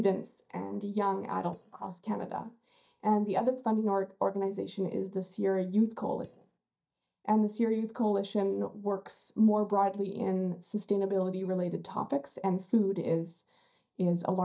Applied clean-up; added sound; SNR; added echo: neural mask model DeepFilterNet 3.